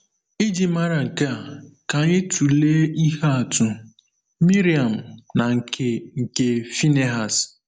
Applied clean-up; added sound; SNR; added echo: none; none; none; none.